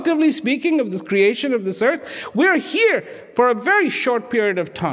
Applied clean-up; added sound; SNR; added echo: none; none; none; none.